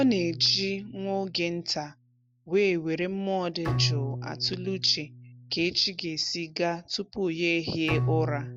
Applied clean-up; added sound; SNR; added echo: none; Bowed string instrument; 7 dB; none.